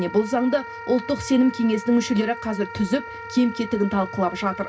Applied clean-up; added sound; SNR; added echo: none; Wind instrument, woodwind instrument; 13 dB; reverberation time 0.4 s.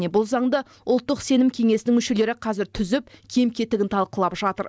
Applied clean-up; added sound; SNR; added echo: none; none; none; none.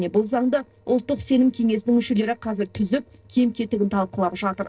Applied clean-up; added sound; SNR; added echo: neural separator model SepFormer DNS4.